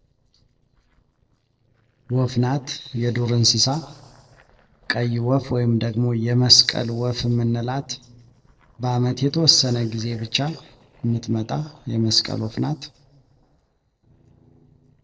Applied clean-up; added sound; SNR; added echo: neural separator model SepFormer DNS4.